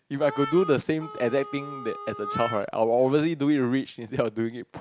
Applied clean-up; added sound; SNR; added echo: none; Harmonica; 11 dB; none.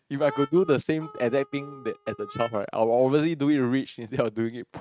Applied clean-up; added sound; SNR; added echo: neural mask model RNNoise.